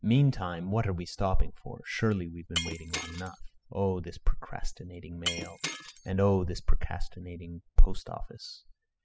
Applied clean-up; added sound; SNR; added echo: classical method spectral subtraction.